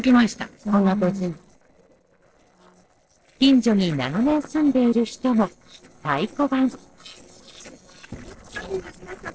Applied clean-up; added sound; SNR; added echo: neural separator model SepFormer DNS4.